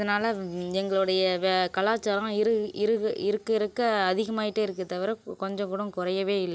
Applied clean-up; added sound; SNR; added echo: none; none; none; none.